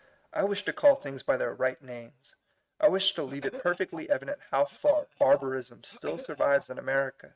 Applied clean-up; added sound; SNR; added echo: neural mask model RNNoise.